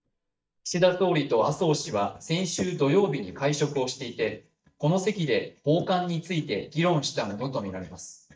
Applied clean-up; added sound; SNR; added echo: neural mask model DeepFilterNet 3.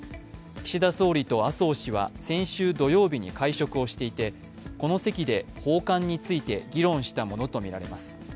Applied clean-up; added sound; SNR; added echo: none; none; none; none.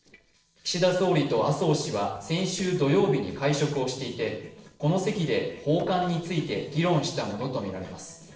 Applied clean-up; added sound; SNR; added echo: neural separator model SepFormer DNS4.